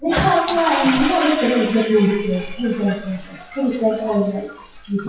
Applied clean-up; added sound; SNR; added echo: classical method WPE with log-MMSE.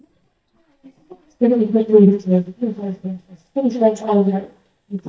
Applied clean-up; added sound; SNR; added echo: neural mask model DeepFilterNet 3.